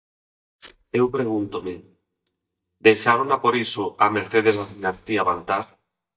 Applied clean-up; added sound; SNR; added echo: neural mask model DeepFilterNet 3.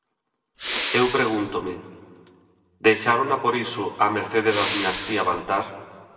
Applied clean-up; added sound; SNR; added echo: none; Respiratory sounds; 0 dB; reverberation time 1.7 s.